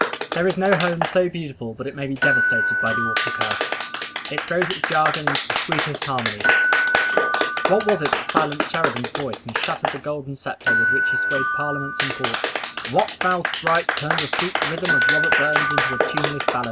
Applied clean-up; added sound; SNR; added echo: none; Door / Bell + Clapping; -4 dB; none.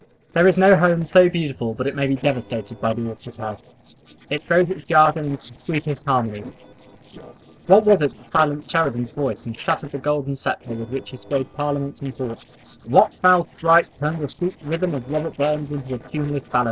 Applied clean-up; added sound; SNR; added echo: neural separator model SepFormer DNS4.